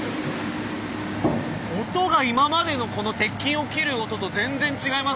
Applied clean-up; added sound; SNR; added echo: none; none; none; none.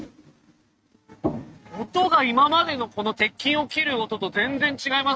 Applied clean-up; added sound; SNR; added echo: neural mask model RNNoise.